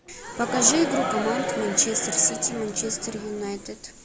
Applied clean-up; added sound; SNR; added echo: none; Crowd; 5 dB; none.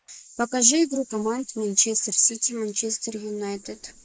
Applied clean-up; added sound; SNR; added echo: neural mask model Resemble Enhance denoiser.